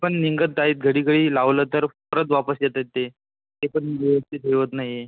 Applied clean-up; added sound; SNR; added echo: none; none; none; none.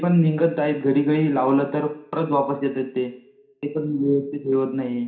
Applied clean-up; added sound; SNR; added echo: none; none; none; reverberation time 0.5 s.